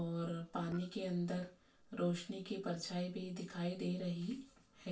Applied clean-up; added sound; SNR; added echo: neural separator model SepFormer DNS4.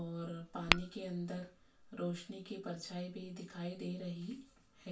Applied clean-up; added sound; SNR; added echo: none; Tap / Glass; -4 dB; reverberation time 0.2 s.